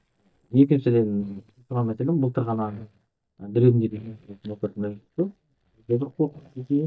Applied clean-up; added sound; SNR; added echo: neural mask model DeepFilterNet 3.